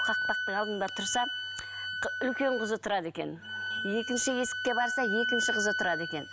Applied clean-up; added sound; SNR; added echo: none; Wind instrument, woodwind instrument; 1 dB; none.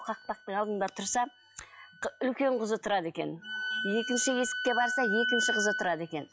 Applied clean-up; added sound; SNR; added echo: classical method log-MMSE.